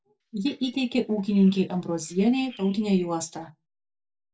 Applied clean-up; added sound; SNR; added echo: neural separator model SepFormer DNS4.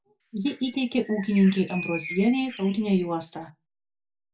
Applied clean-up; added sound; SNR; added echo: none; Bird; 15 dB; reverberation time 0.2 s.